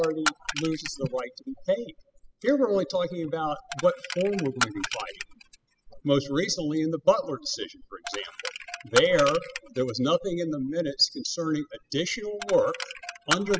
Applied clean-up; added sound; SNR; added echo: classical method spectral subtraction.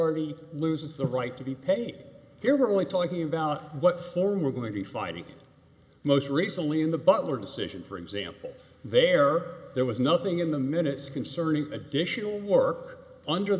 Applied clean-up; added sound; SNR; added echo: none; none; none; none.